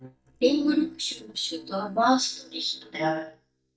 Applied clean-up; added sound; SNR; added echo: neural mask model DeepFilterNet 3.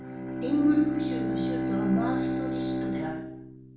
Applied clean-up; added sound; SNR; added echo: none; Bowed string instrument; 0 dB; reverberation time 0.7 s.